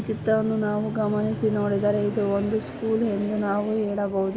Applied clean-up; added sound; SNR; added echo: none; Fixed-wing aircraft, airplane; 11 dB; none.